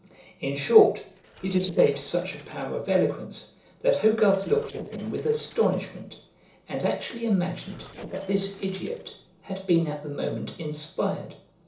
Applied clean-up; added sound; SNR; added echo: neural separator model SepFormer DNS4.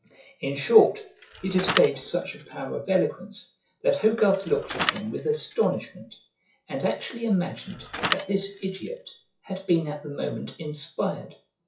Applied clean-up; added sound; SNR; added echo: classical method WPE with log-MMSE.